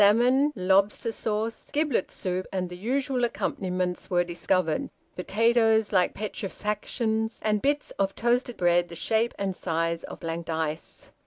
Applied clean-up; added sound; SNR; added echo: none; none; none; none.